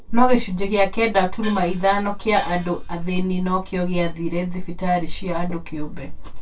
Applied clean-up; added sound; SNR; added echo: neural separator model SepFormer DNS4.